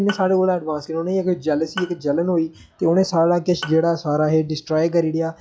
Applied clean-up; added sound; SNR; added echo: classical method log-MMSE.